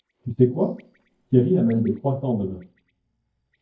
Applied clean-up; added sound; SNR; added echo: neural mask model DeepFilterNet 3.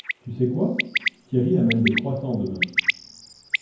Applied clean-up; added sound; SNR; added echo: none; Bird; 4 dB; reverberation time 0.9 s.